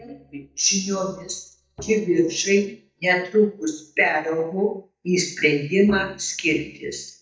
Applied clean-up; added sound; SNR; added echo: neural mask model DeepFilterNet 3.